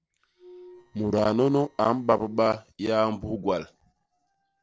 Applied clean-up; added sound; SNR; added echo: neural separator model SepFormer DNS4.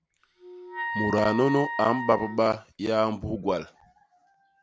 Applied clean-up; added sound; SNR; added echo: none; Wind instrument, woodwind instrument; 8 dB; none.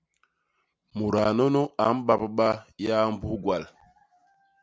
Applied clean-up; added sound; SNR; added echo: none; none; none; none.